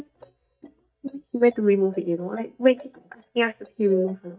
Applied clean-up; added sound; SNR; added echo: neural mask model DeepFilterNet 3.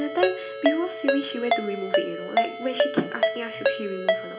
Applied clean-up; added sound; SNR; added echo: none; Ringtone; -3 dB; reverberation time 0.4 s.